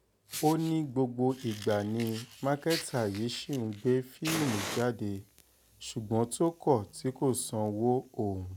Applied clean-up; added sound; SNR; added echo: none; Fire; 13 dB; none.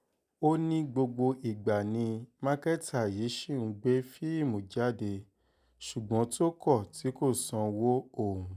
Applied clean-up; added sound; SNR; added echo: none; none; none; none.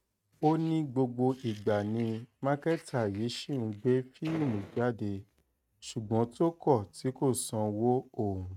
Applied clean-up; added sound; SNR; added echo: neural mask model RNNoise.